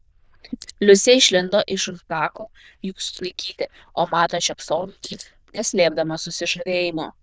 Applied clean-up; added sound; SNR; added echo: neural diffusion model UNIVERSE++.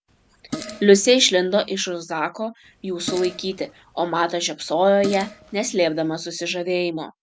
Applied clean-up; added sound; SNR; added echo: none; Fart; 16 dB; none.